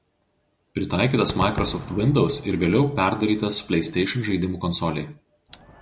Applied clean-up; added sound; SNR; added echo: none; Crowd / Cheering / Fireworks; 15 dB; none.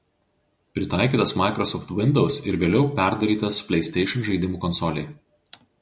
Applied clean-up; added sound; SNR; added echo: none; none; none; none.